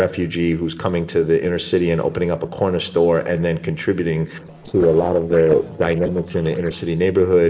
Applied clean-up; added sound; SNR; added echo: neural separator model SepFormer DNS4.